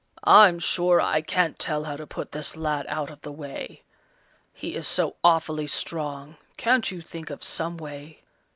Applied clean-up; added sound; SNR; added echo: none; none; none; none.